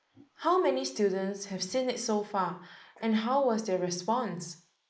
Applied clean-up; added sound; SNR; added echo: neural mask model Resemble Enhance denoiser.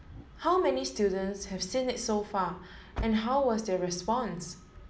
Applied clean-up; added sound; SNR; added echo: none; Engine starting; 16 dB; none.